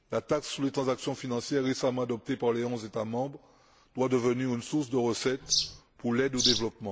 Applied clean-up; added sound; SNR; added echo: none; Bird vocalization, bird call, bird song; 1 dB; none.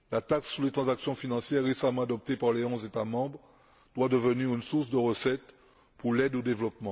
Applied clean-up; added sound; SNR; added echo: none; none; none; none.